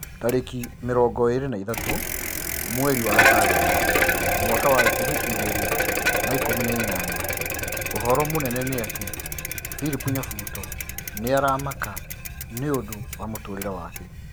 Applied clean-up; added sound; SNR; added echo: none; Bicycle; -2 dB; none.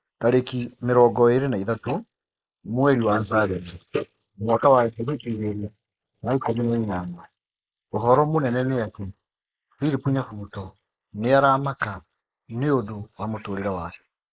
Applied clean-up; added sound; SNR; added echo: neural mask model Resemble Enhance denoiser.